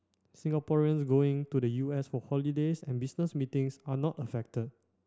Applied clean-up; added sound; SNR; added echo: none; none; none; none.